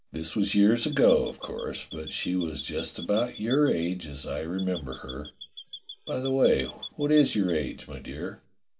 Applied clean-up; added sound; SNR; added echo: none; Squeak / Chirp, tweet; 7 dB; reverberation time 0.2 s.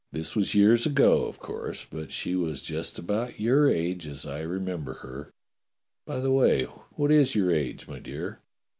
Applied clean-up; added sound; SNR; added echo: none; none; none; none.